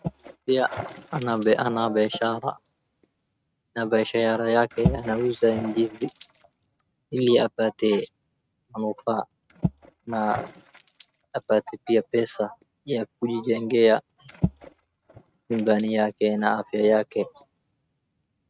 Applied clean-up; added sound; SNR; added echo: neural mask model RNNoise.